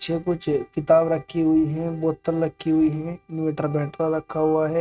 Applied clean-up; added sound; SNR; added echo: neural mask model RNNoise.